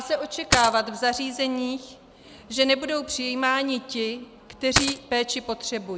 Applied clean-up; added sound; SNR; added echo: none; Coin (dropping); -2 dB; none.